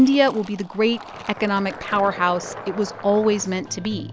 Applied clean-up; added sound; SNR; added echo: none; Fill (with liquid); 16 dB; none.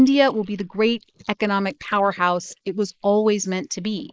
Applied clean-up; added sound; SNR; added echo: neural mask model Resemble Enhance denoiser.